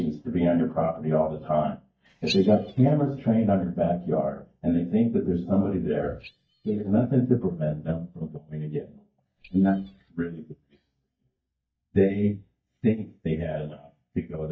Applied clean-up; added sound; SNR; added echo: neural mask model DeepFilterNet 3.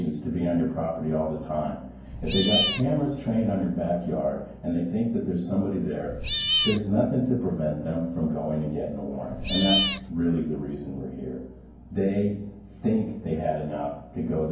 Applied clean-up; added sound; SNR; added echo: none; Cat; -2 dB; reverberation time 0.9 s.